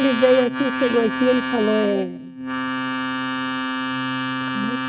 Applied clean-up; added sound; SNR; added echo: neural mask model RNNoise.